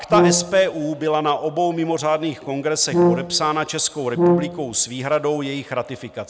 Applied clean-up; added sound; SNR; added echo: none; Brass instrument; -1 dB; none.